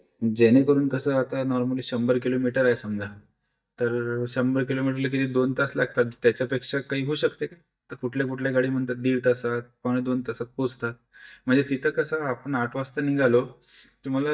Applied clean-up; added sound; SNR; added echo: neural mask model DeepFilterNet 3.